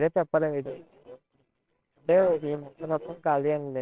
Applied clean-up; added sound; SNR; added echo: neural separator model SepFormer WHAMR!.